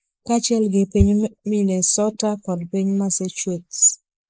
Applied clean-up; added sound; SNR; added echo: neural mask model Resemble Enhance denoiser.